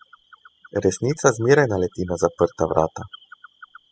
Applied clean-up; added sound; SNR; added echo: classical method spectral subtraction.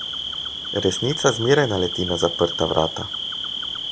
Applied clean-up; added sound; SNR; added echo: none; Cricket; 6 dB; none.